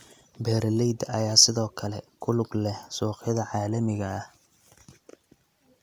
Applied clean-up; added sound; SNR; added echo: none; none; none; none.